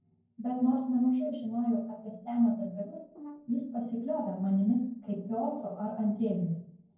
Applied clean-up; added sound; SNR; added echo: neural separator model SepFormer DNS4.